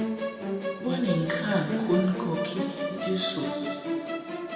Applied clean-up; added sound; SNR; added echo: none; Musical instrument; 1 dB; reverberation time 2.3 s.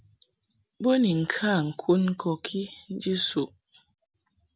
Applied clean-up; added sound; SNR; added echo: none; none; none; none.